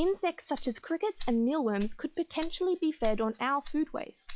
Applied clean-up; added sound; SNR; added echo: classical method log-MMSE.